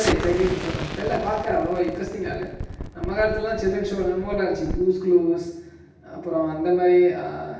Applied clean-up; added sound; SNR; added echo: none; Explosion; 10 dB; reverberation time 0.9 s.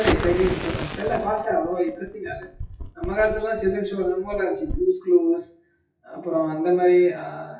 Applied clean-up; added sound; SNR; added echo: classical method WPE with log-MMSE.